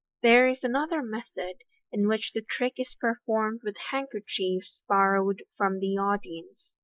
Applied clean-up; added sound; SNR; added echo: neural mask model Resemble Enhance denoiser.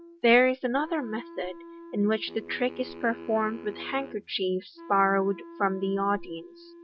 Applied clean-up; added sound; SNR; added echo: none; Wind instrument, woodwind instrument + Wind instrument, woodwind instrument; 16 dB; none.